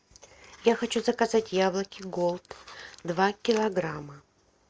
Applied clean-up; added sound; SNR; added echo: none; none; none; none.